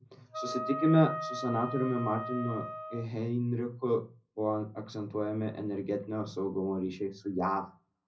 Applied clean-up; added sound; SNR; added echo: none; Wind instrument, woodwind instrument; 6 dB; reverberation time 0.4 s.